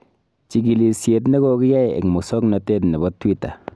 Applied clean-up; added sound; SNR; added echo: none; none; none; none.